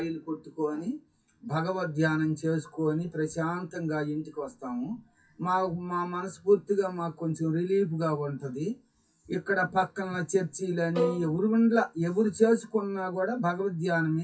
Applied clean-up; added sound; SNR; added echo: classical method WPE with log-MMSE.